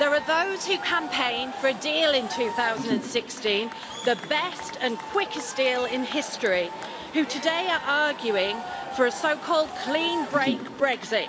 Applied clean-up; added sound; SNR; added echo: none; Crowd / Cheering; 8 dB; none.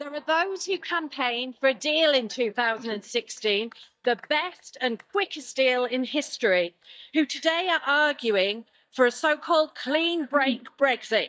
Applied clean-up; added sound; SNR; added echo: neural mask model DeepFilterNet 3.